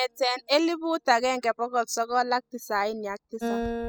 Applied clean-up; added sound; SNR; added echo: classical method spectral subtraction.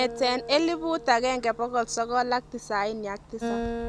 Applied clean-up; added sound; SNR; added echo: none; Clock + Acoustic guitar; 10 dB; none.